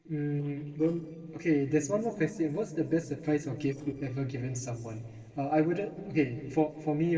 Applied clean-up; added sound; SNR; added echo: neural separator model SepFormer DNS4.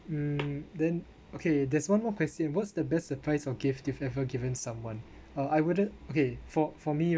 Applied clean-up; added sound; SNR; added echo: none; none; none; none.